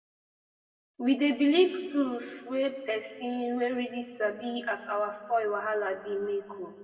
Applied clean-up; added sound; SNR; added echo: none; none; none; reverberation time 1.7 s.